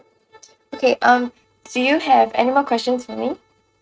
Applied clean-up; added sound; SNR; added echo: neural mask model RNNoise.